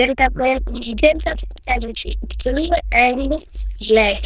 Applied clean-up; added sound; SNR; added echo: neural diffusion model UNIVERSE++.